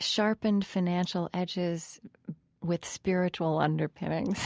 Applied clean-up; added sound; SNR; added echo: none; none; none; none.